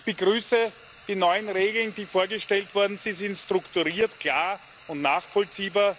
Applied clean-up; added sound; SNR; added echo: none; Frying (food); 20 dB; none.